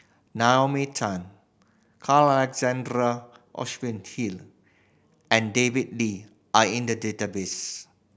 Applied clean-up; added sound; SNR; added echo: none; none; none; none.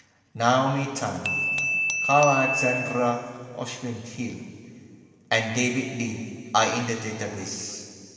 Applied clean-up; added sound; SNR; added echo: none; Glass / Bell; 3 dB; reverberation time 2.6 s.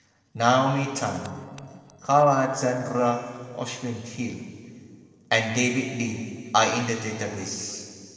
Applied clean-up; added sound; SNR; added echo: neural separator model SepFormer DNS4.